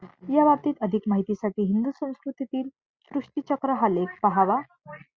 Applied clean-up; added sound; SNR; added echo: none; none; none; none.